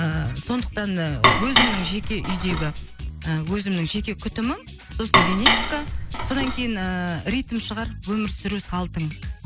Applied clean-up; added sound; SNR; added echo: none; Dishes, pots, and pans; -4 dB; none.